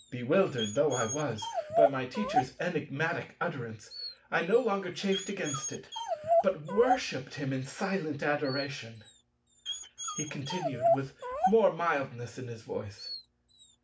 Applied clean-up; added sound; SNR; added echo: none; Dog; 3 dB; none.